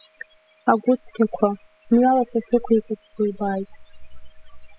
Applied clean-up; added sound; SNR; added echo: classical method spectral subtraction.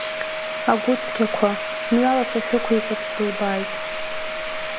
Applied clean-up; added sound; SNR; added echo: none; Domestic sounds, home sounds; 4 dB; none.